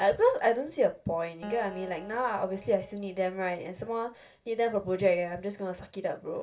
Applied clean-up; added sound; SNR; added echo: none; Acoustic guitar; 18 dB; reverberation time 0.2 s.